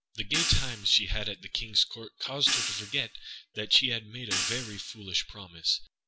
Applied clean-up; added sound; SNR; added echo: none; Hi-hat; 6 dB; none.